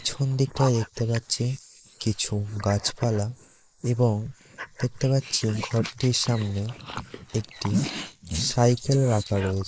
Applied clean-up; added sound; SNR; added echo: neural mask model Resemble Enhance denoiser.